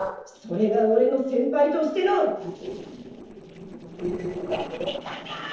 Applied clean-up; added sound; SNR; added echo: neural separator model SepFormer DNS4.